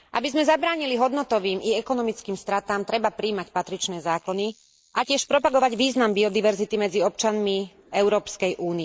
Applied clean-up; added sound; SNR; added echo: neural mask model Resemble Enhance denoiser.